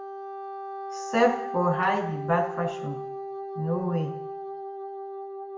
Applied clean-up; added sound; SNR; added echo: none; Wind instrument, woodwind instrument; 6 dB; reverberation time 0.7 s.